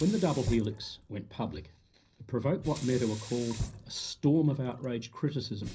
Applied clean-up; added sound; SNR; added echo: none; Sink (filling or washing); 12 dB; reverberation time 0.5 s.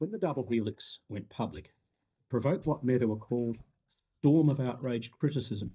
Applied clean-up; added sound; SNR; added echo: neural mask model DeepFilterNet 3.